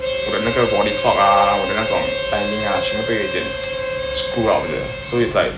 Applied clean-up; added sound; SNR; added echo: none; Harmonica; 3 dB; none.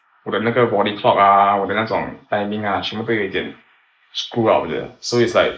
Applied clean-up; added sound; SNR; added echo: neural mask model Resemble Enhance denoiser.